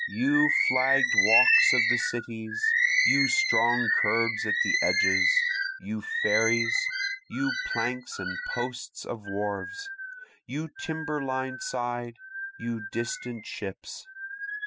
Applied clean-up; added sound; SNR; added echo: classical method spectral subtraction.